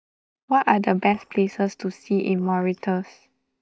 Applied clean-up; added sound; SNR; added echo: neural mask model DeepFilterNet 3.